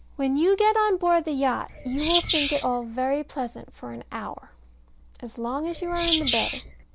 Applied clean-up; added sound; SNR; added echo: none; Wild animals; 2 dB; none.